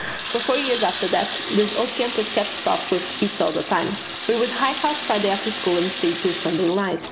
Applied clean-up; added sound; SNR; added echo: none; Water tap, faucet; 0 dB; none.